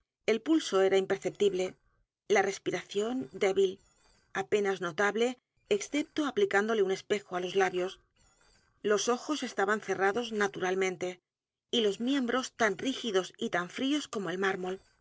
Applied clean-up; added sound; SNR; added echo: neural separator model SepFormer DNS4.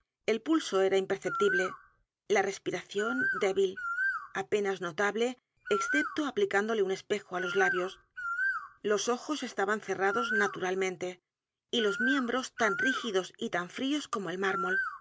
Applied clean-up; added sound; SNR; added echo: none; Bird; 5 dB; none.